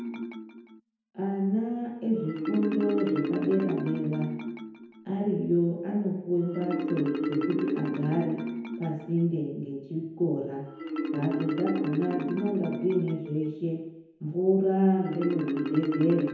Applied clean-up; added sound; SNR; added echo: none; Marimba, xylophone; 4 dB; reverberation time 0.9 s.